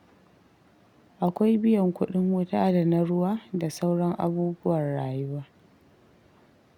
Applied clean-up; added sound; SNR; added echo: none; none; none; none.